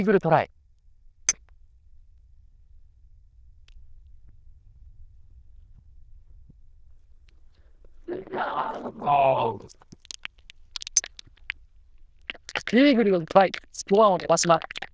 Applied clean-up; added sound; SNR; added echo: neural diffusion model UNIVERSE++.